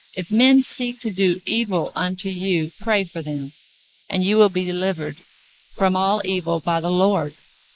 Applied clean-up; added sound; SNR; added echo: neural mask model Resemble Enhance denoiser.